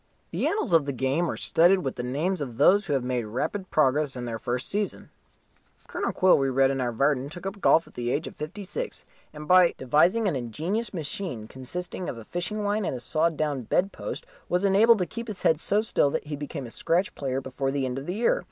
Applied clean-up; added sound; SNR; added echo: none; none; none; none.